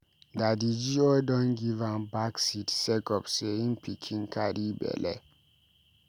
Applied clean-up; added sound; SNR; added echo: none; none; none; none.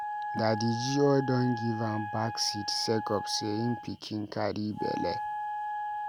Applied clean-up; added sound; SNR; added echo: none; Wind instrument, woodwind instrument; 6 dB; none.